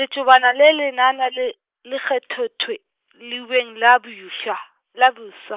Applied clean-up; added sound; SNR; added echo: neural mask model Resemble Enhance denoiser.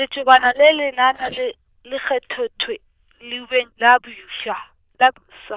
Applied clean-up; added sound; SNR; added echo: neural diffusion model UNIVERSE++.